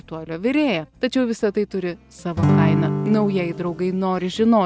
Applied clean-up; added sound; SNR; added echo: none; Acoustic guitar / Strum; -1 dB; none.